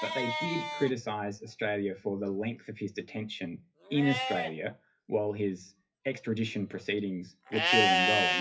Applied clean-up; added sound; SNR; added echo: classical method WPE with log-MMSE.